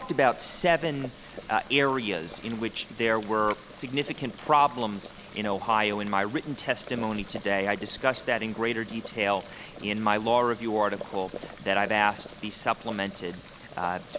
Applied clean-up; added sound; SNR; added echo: none; Boiling; 16 dB; none.